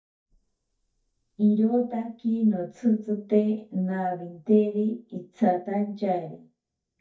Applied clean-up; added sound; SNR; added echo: neural mask model DeepFilterNet 3.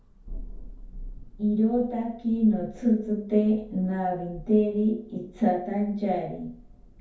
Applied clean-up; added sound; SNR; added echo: none; Thunder; 17 dB; reverberation time 0.6 s.